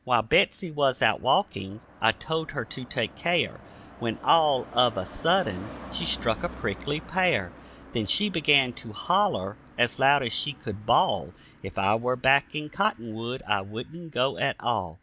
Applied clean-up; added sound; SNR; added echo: none; Car passing by; 19 dB; none.